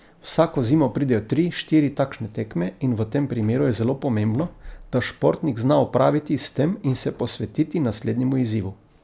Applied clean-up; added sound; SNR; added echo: none; none; none; none.